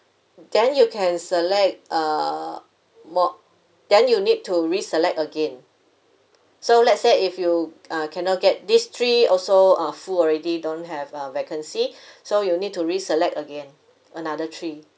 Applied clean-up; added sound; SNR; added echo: none; none; none; none.